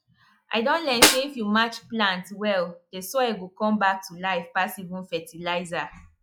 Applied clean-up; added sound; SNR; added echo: classical method log-MMSE.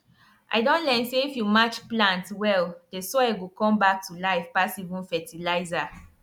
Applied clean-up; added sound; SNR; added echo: none; none; none; none.